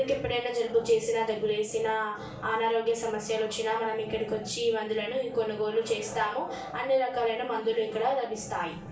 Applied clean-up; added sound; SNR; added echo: none; none; none; reverberation time 0.3 s.